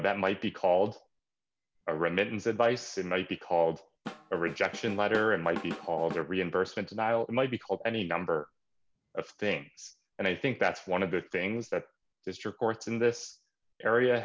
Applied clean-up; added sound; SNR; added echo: none; Drum / Drum kit; 10 dB; none.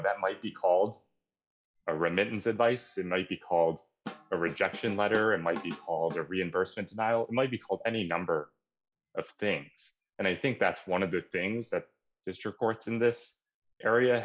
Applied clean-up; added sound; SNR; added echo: classical method log-MMSE.